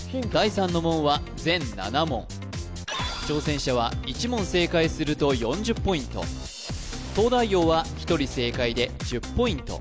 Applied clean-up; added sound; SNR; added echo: none; none; none; none.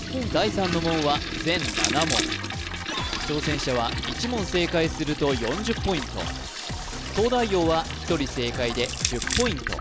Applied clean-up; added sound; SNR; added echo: none; Toilet flush + Crushing; 6 dB; none.